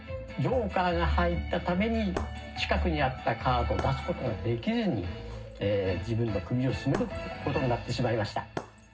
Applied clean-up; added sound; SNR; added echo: none; Shatter; 17 dB; reverberation time 0.4 s.